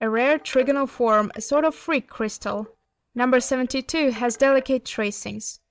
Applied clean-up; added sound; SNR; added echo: neural mask model DeepFilterNet 3.